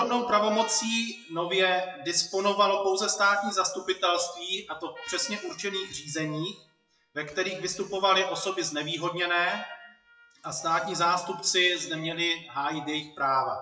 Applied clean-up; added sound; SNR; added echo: classical method WPE with log-MMSE.